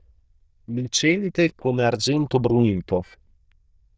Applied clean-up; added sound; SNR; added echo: neural diffusion model UNIVERSE++.